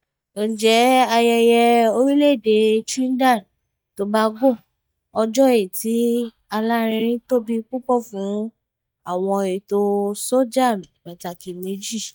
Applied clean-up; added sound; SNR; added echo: neural mask model DeepFilterNet 3.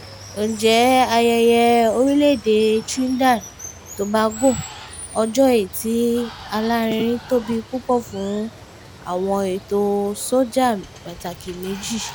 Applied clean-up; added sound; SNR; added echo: none; Water; 18 dB; none.